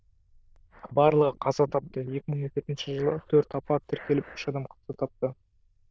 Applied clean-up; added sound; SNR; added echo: neural diffusion model UNIVERSE++.